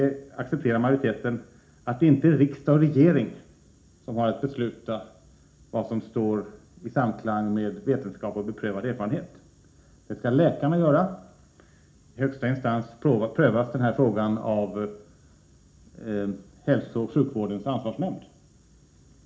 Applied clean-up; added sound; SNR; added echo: none; none; none; reverberation time 0.4 s.